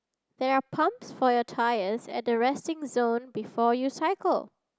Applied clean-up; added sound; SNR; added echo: none; none; none; none.